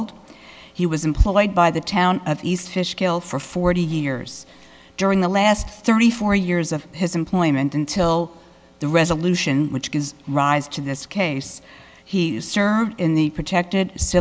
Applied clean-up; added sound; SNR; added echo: none; none; none; none.